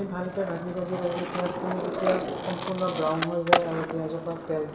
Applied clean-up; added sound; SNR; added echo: none; Skateboard; 2 dB; reverberation time 1.2 s.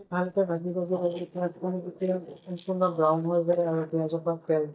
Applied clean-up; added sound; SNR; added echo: neural mask model DeepFilterNet 3.